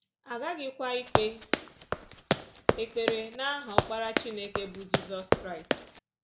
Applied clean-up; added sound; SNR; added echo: none; Run; -5 dB; none.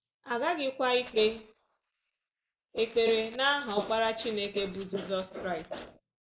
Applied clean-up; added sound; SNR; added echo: neural mask model Resemble Enhance denoiser.